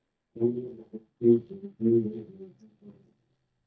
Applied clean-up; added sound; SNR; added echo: neural mask model DeepFilterNet 3.